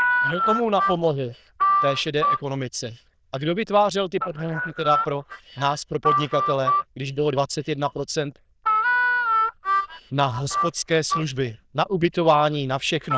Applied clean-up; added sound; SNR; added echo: neural diffusion model UNIVERSE++.